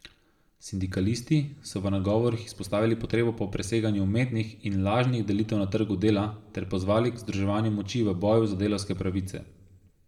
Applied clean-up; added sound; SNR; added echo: none; none; none; reverberation time 0.6 s.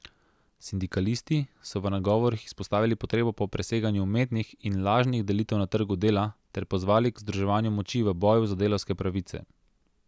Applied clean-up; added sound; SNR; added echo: none; none; none; none.